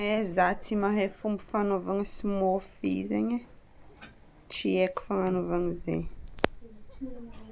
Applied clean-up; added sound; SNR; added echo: none; Wind; 14 dB; none.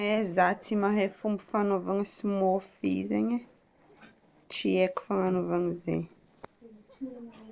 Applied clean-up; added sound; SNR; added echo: neural separator model SepFormer DNS4.